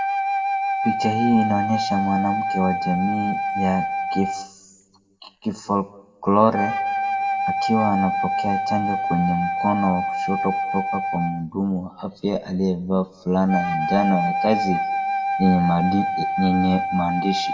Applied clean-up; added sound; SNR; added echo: none; Wind instrument, woodwind instrument; 1 dB; reverberation time 1.0 s.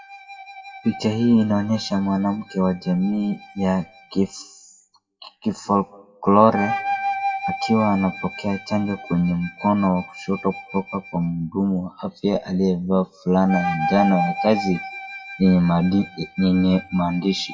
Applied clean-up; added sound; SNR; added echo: classical method WPE with log-MMSE.